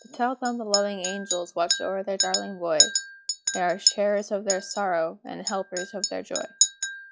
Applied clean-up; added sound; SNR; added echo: classical method log-MMSE.